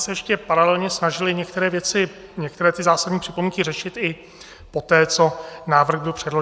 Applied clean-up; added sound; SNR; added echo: none; none; none; none.